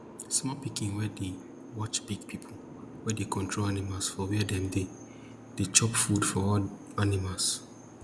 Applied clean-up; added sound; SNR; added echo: none; Boat, Water vehicle; 15 dB; none.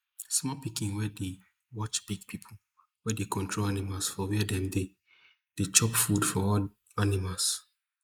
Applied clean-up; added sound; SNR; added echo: neural mask model Resemble Enhance denoiser.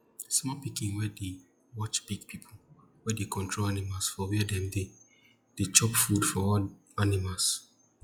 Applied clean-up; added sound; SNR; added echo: classical method log-MMSE.